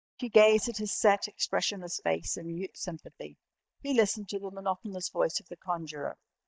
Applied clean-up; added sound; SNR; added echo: neural mask model DeepFilterNet 3.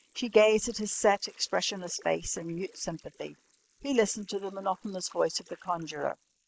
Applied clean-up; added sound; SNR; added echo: neural mask model Resemble Enhance denoiser.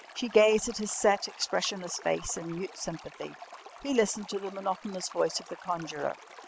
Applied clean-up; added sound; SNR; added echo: none; Stream; 17 dB; none.